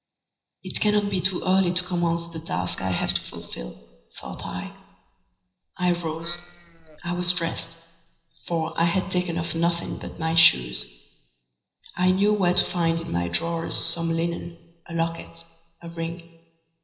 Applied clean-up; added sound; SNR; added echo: neural separator model SepFormer DNS4.